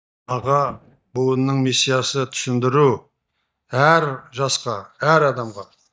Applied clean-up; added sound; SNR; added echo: neural mask model DeepFilterNet 3.